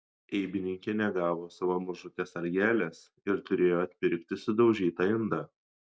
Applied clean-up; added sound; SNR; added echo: none; none; none; none.